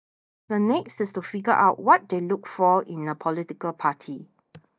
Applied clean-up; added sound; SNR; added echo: neural mask model DeepFilterNet 3.